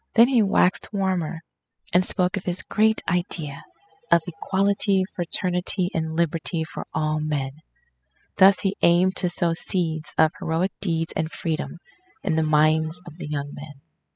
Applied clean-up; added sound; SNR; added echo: classical method spectral subtraction.